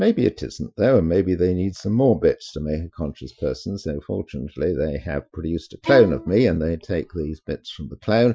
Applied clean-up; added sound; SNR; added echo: classical method Wiener filter.